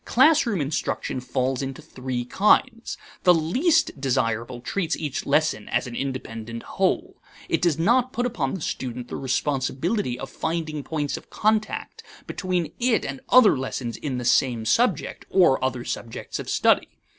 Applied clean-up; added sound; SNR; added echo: none; none; none; none.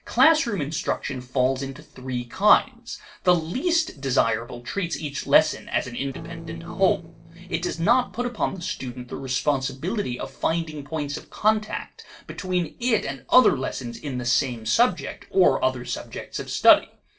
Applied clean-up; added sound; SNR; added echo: neural separator model SepFormer DNS4.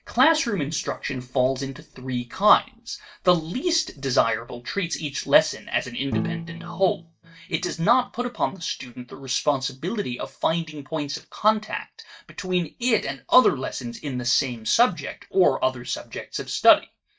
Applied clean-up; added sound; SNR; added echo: neural mask model DeepFilterNet 3.